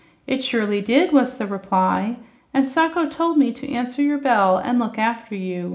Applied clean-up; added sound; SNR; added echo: none; none; none; reverberation time 0.4 s.